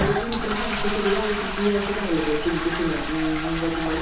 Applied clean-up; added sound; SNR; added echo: none; Toilet flush; 2 dB; reverberation time 0.5 s.